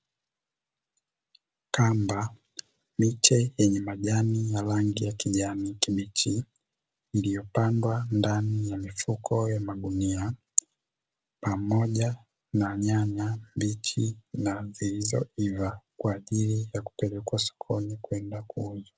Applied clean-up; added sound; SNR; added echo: none; none; none; none.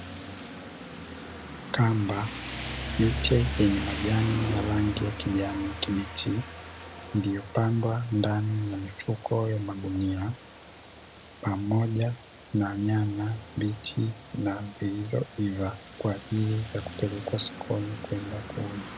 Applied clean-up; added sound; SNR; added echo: none; Rain; 10 dB; none.